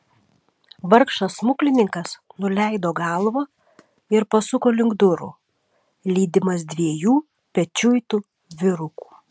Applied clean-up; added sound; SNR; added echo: none; none; none; none.